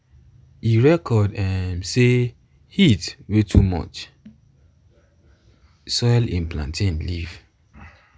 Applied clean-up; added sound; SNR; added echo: none; none; none; none.